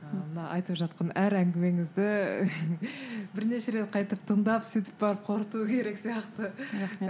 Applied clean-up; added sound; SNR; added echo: none; none; none; none.